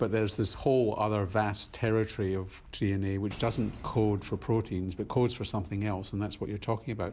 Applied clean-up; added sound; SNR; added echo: none; Shatter / Boom; 18 dB; none.